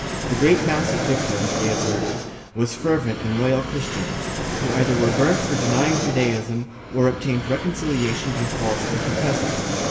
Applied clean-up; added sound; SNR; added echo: none; Fixed-wing aircraft, airplane; 2 dB; reverberation time 1.6 s.